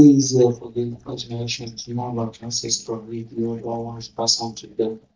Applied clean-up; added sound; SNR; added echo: neural mask model DeepFilterNet 3.